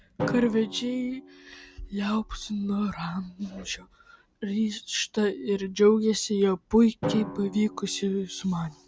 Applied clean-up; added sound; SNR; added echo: none; Drum; 13 dB; none.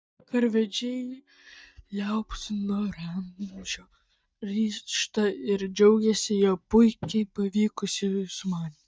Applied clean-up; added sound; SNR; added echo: neural mask model DeepFilterNet 3.